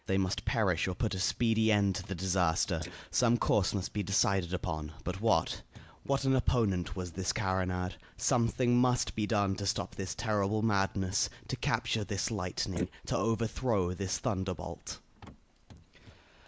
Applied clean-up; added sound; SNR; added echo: neural mask model Resemble Enhance denoiser.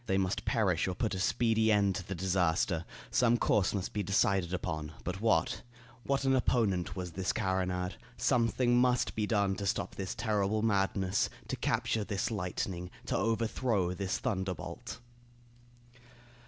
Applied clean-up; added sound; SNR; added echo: none; none; none; none.